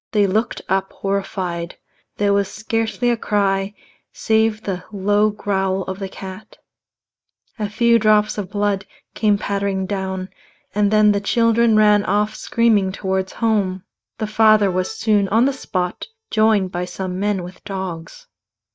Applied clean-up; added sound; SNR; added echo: neural mask model DeepFilterNet 3.